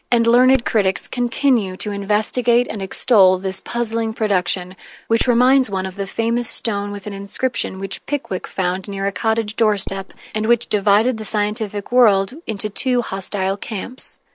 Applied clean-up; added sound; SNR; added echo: neural mask model Resemble Enhance denoiser.